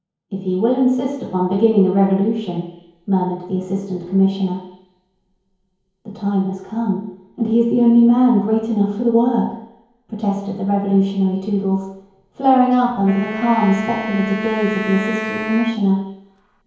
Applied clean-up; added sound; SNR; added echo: none; Wind instrument, woodwind instrument; 8 dB; reverberation time 1.0 s.